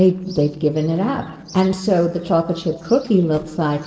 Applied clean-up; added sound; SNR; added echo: neural separator model SepFormer DNS4.